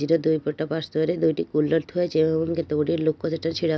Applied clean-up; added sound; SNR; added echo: none; none; none; none.